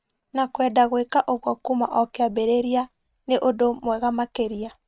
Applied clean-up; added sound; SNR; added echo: neural mask model RNNoise.